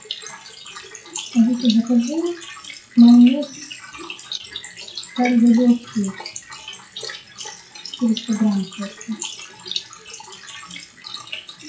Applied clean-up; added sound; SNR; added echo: classical method WPE with log-MMSE.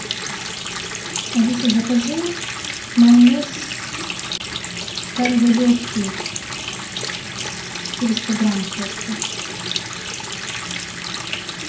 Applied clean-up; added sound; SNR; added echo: none; Water tap, faucet; 6 dB; reverberation time 0.4 s.